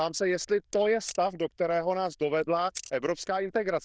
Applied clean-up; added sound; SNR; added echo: neural diffusion model UNIVERSE++.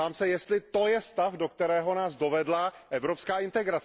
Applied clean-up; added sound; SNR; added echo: none; none; none; none.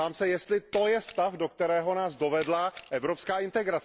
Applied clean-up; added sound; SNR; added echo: none; Camera; 15 dB; none.